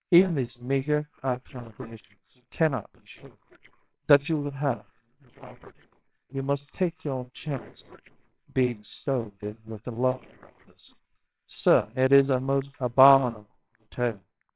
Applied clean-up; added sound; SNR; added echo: neural separator model SepFormer WHAMR!.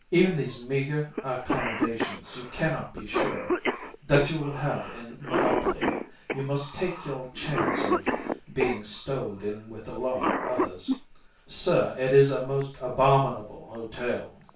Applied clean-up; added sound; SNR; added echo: none; Cough; 4 dB; reverberation time 0.3 s.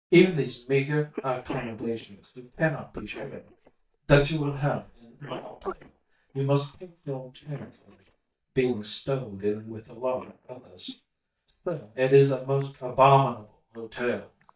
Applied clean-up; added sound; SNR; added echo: neural mask model DeepFilterNet 3.